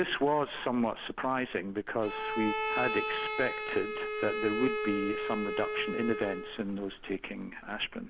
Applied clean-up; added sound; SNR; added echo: none; Bowed string instrument; 4 dB; none.